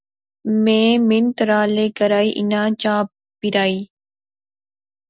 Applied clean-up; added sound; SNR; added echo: none; none; none; none.